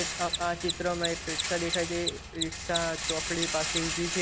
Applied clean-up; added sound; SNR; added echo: none; Rattle + Mechanisms; 1 dB; none.